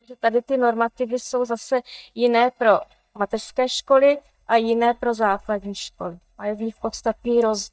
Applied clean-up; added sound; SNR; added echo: neural mask model DeepFilterNet 3.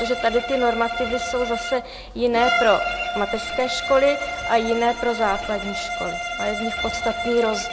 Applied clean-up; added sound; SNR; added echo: none; Bowed string instrument; 5 dB; none.